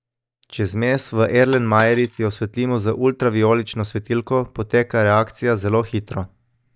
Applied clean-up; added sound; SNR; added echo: neural mask model DeepFilterNet 3.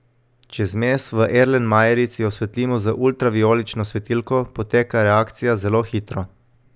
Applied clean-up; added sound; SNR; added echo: none; none; none; none.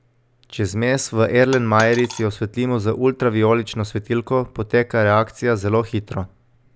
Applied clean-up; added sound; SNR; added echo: none; Coin (dropping); 14 dB; none.